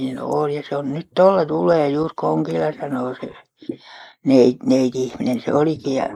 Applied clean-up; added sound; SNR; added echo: neural mask model Resemble Enhance denoiser.